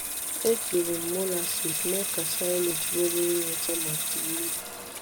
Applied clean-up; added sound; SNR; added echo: none; Sink (filling or washing) / Water tap, faucet; -1 dB; none.